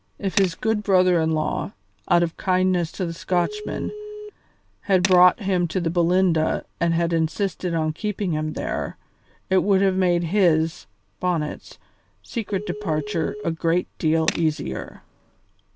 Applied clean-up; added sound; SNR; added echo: none; Tools + Telephone; 11 dB; none.